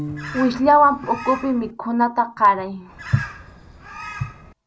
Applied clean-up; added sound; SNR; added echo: none; Bird + Piano; 15 dB; none.